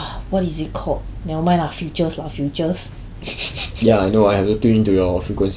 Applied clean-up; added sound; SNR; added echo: none; none; none; none.